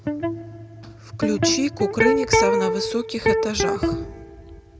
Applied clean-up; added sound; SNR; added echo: none; Electric guitar; -3 dB; none.